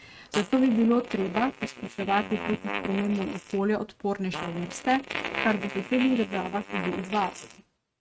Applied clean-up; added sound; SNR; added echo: neural mask model RNNoise.